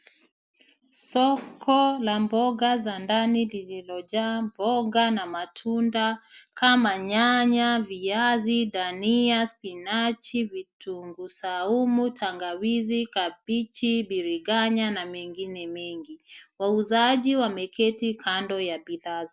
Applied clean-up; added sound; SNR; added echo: none; none; none; none.